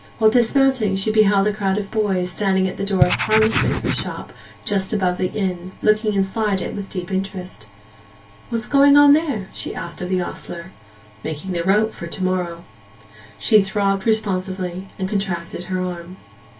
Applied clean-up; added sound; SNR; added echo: none; Writing; -1 dB; reverberation time 0.1 s.